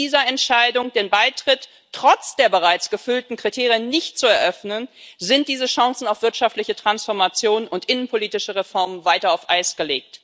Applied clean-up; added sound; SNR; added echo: none; none; none; none.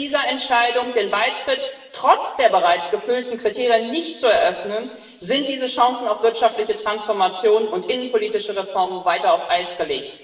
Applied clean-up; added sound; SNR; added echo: none; none; none; reverberation time 1.2 s.